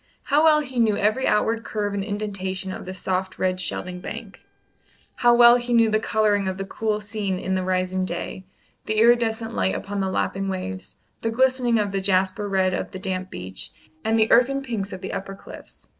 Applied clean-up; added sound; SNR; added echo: neural separator model SepFormer DNS4.